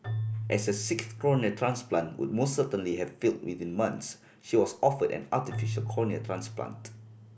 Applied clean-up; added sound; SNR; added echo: none; Keyboard (musical); 9 dB; none.